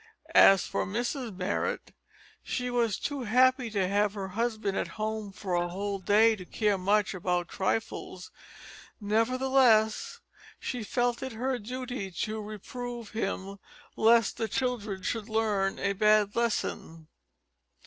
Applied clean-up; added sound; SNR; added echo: neural separator model SepFormer DNS4.